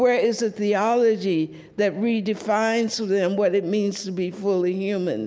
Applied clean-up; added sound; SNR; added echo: none; none; none; none.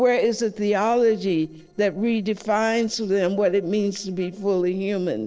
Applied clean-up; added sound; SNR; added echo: neural separator model SepFormer DNS4.